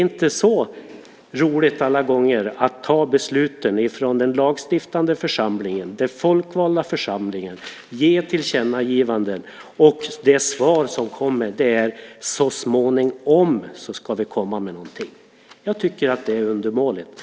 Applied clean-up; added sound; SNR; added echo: none; none; none; none.